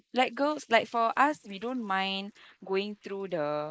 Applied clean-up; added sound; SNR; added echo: neural mask model Resemble Enhance denoiser.